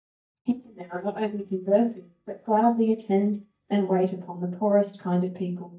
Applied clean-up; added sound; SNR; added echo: neural mask model DeepFilterNet 3.